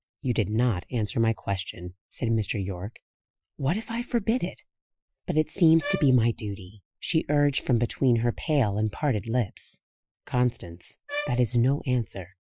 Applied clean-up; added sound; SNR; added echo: classical method Wiener filter.